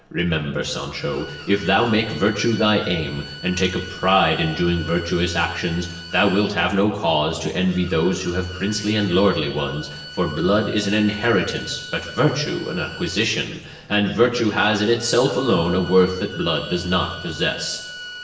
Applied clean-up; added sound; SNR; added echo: none; Bowed string instrument; 16 dB; reverberation time 1.1 s.